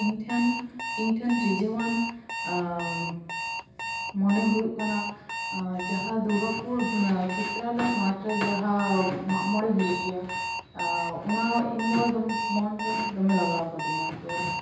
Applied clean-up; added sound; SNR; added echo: none; Alarm; 5 dB; reverberation time 0.9 s.